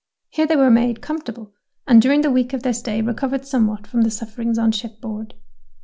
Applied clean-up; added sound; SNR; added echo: none; none; none; none.